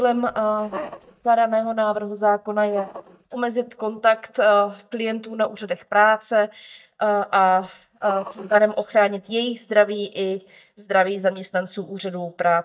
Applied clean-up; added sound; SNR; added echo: neural mask model DeepFilterNet 3.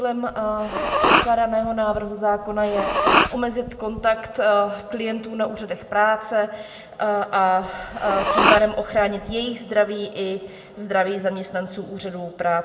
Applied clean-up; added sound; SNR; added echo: none; Respiratory sounds; 0 dB; reverberation time 1.1 s.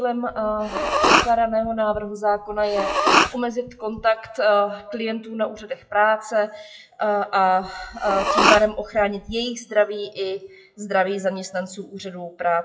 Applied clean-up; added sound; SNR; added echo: classical method WPE with log-MMSE.